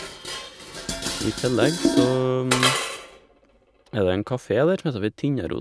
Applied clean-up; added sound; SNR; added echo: none; Dishes, pots, and pans; 3 dB; none.